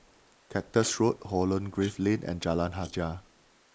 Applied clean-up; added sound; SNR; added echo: neural mask model Resemble Enhance denoiser.